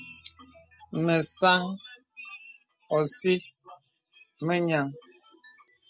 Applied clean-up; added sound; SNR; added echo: none; none; none; none.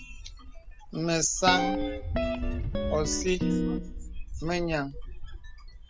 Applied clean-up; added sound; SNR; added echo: none; Wind + Guitar; 0 dB; none.